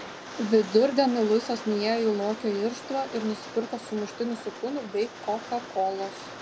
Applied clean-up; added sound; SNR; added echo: none; Rain; 13 dB; none.